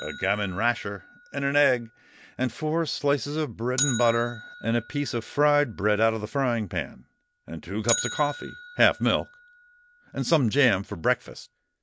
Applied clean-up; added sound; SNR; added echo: none; Bell; 13 dB; none.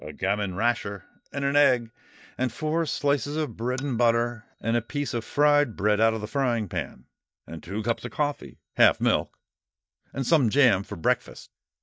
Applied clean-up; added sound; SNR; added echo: neural mask model DeepFilterNet 3.